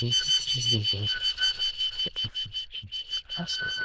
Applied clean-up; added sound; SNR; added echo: neural diffusion model UNIVERSE++.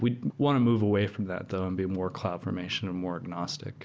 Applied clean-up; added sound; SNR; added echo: none; none; none; none.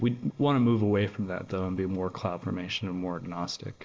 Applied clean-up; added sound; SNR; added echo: neural mask model Resemble Enhance denoiser.